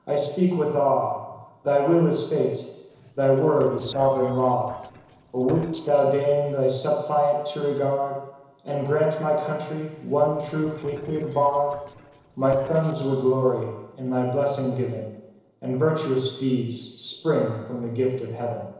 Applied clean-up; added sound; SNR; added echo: neural separator model SepFormer DNS4.